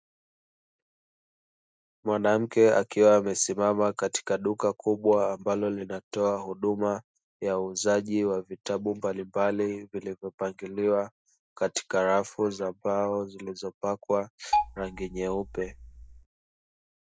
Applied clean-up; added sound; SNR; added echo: neural mask model DeepFilterNet 3.